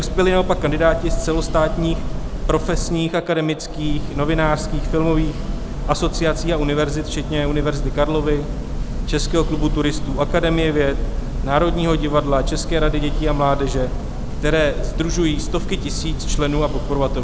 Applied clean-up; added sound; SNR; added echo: none; Church bell; 2 dB; none.